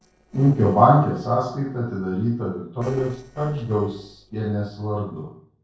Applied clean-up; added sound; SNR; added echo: neural separator model SepFormer DNS4.